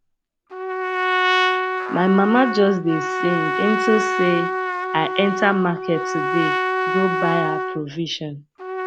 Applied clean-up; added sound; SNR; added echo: none; Trumpet; 1 dB; none.